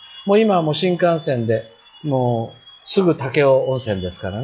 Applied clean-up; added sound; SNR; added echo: classical method log-MMSE.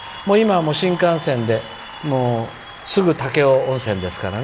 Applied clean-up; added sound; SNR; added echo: none; Applause / Cheering; 16 dB; none.